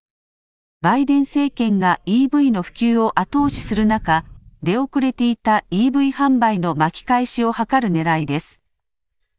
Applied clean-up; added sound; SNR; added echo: neural mask model DeepFilterNet 3.